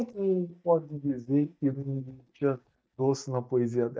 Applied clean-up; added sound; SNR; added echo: neural mask model DeepFilterNet 3.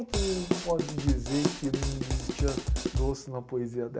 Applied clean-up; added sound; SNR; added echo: none; Drum kit; -2 dB; none.